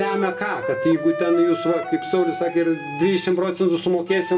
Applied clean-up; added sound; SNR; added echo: none; Wind instrument, woodwind instrument; 9 dB; reverberation time 0.6 s.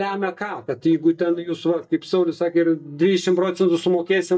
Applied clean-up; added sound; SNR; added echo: neural mask model DeepFilterNet 3.